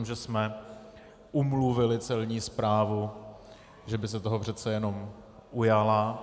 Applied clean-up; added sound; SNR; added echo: none; none; none; none.